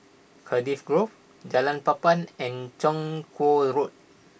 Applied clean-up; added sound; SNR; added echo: none; none; none; none.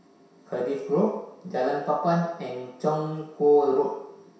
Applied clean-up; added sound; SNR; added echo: none; none; none; reverberation time 0.7 s.